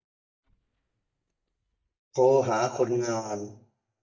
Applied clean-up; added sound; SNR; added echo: neural mask model DeepFilterNet 3.